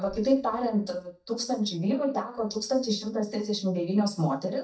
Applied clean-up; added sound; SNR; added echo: neural mask model DeepFilterNet 3.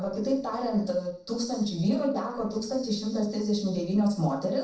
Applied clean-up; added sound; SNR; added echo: neural separator model SepFormer DNS4.